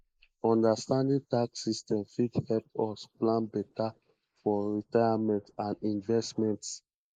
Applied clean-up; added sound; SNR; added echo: neural mask model Resemble Enhance denoiser.